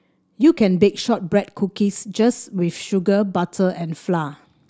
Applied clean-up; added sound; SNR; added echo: none; none; none; none.